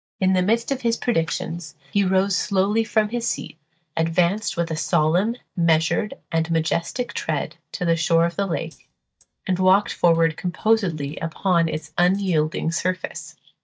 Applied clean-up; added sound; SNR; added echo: neural mask model DeepFilterNet 3.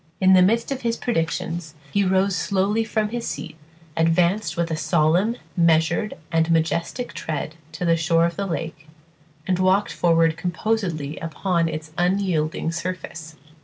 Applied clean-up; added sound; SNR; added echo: none; none; none; none.